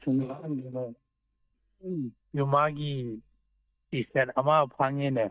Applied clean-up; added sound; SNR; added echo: neural mask model DeepFilterNet 3.